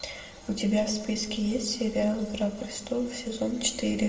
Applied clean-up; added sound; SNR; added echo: none; none; none; reverberation time 1.0 s.